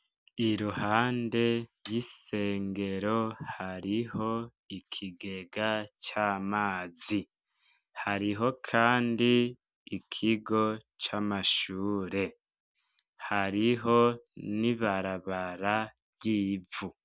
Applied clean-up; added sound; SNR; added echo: none; none; none; none.